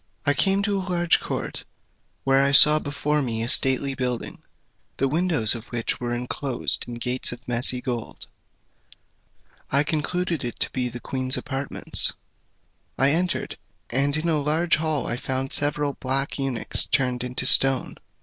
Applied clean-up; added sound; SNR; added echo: none; none; none; none.